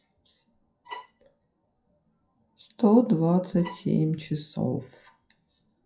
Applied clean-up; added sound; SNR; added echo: classical method WPE with log-MMSE.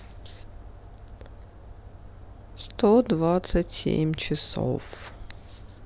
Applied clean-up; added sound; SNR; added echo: none; none; none; none.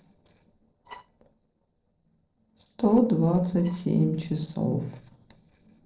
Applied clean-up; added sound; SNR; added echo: neural separator model SepFormer DNS4.